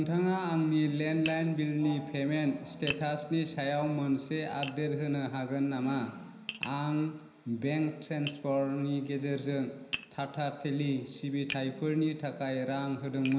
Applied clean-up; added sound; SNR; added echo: none; Tap; 15 dB; reverberation time 0.9 s.